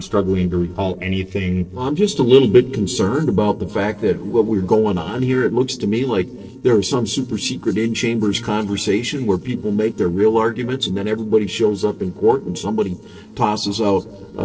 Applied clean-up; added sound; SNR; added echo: neural separator model SepFormer DNS4.